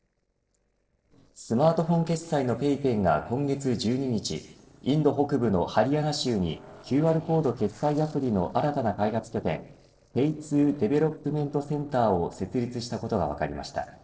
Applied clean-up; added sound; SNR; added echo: neural separator model SepFormer DNS4.